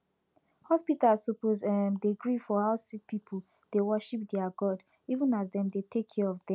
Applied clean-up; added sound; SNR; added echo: none; none; none; none.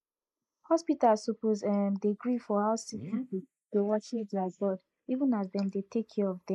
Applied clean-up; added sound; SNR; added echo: neural mask model Resemble Enhance denoiser.